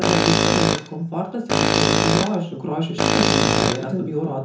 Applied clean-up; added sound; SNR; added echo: none; Tools; -4 dB; reverberation time 0.6 s.